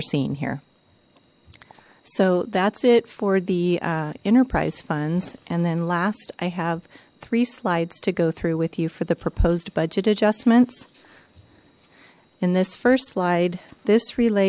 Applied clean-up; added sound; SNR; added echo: none; none; none; none.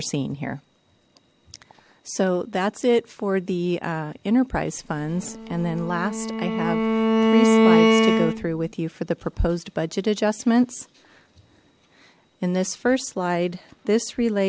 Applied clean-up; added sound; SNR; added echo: none; Bowed string instrument; -5 dB; none.